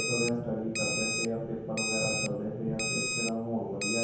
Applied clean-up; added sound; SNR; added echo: none; Alarm; 1 dB; reverberation time 0.9 s.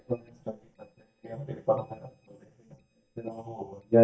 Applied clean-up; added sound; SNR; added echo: neural mask model DeepFilterNet 3.